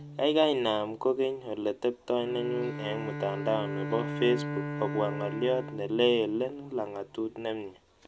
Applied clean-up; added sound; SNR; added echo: none; Bowed string instrument; 9 dB; none.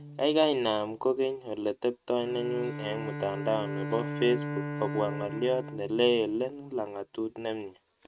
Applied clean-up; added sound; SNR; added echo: neural mask model RNNoise.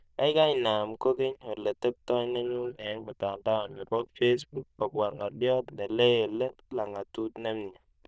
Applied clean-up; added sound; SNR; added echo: neural diffusion model UNIVERSE++.